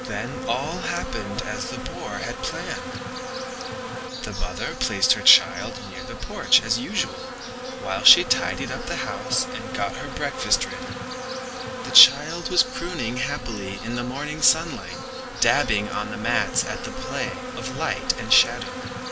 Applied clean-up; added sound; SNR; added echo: none; Insect; 8 dB; none.